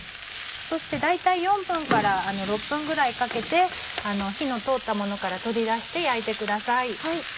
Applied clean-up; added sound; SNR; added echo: none; none; none; none.